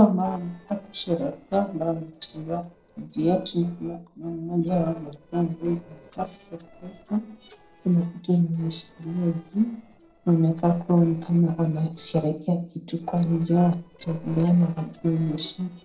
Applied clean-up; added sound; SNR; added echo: neural separator model SepFormer DNS4.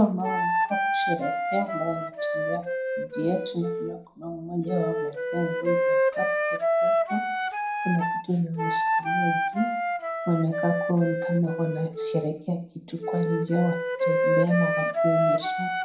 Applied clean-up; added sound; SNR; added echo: none; Wind instrument, woodwind instrument; -2 dB; reverberation time 0.4 s.